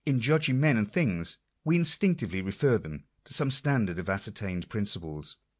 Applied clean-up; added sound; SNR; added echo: none; none; none; none.